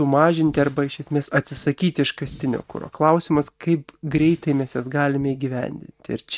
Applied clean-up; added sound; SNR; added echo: neural mask model RNNoise.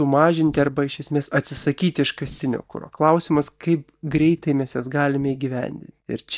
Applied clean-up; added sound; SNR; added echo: neural mask model DeepFilterNet 3.